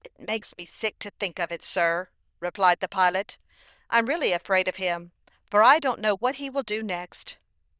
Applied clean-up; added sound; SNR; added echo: neural diffusion model UNIVERSE++.